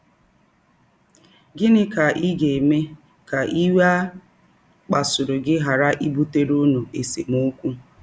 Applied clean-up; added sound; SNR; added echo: none; none; none; none.